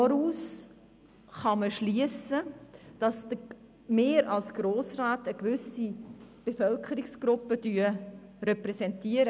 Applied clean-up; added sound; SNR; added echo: none; none; none; none.